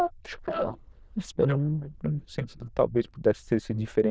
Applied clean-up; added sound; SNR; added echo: neural diffusion model UNIVERSE++.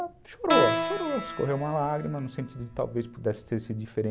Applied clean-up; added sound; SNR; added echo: none; Keyboard (musical); 2 dB; none.